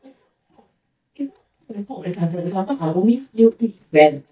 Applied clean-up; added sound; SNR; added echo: neural mask model DeepFilterNet 3.